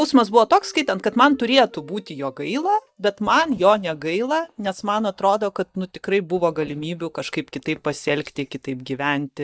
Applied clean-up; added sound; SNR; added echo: neural mask model DeepFilterNet 3.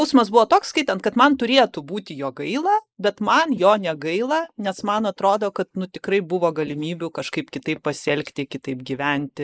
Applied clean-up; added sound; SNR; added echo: neural mask model Resemble Enhance denoiser.